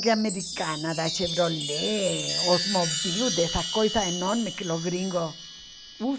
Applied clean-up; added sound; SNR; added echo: none; Chime; 4 dB; none.